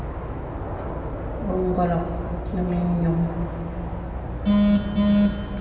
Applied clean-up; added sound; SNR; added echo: none; Insect / Frog; 5 dB; reverberation time 2.4 s.